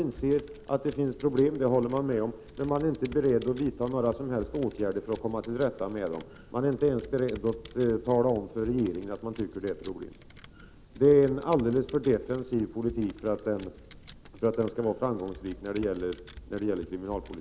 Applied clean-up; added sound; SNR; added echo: none; Computer keyboard; 19 dB; none.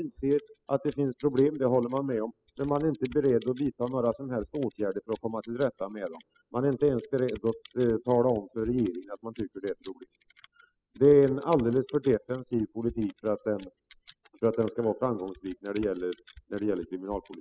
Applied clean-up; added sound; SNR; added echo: classical method spectral subtraction.